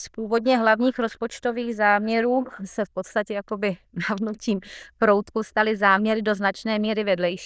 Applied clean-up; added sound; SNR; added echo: neural diffusion model UNIVERSE++.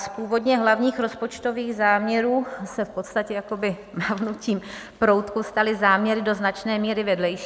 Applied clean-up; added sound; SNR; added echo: none; none; none; none.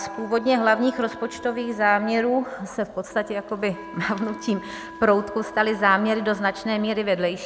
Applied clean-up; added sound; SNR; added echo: none; Wind instrument, woodwind instrument; 17 dB; none.